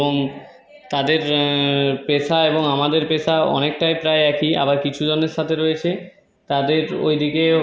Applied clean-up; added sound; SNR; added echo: none; none; none; none.